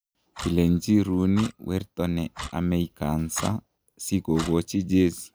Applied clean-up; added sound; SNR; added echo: none; Clock; 17 dB; none.